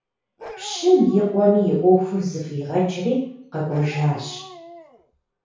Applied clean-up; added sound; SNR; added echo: none; Bark; 20 dB; reverberation time 0.6 s.